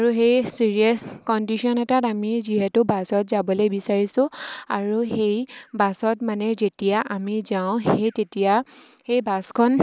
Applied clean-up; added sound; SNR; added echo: none; none; none; none.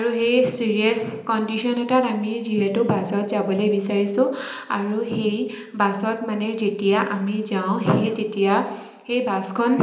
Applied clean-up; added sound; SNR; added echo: none; none; none; reverberation time 0.8 s.